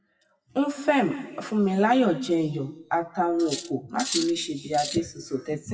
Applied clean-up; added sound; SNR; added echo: classical method WPE with log-MMSE.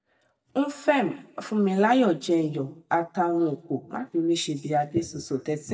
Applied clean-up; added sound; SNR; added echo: neural mask model DeepFilterNet 3.